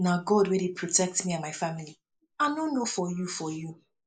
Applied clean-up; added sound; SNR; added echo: neural mask model Resemble Enhance denoiser.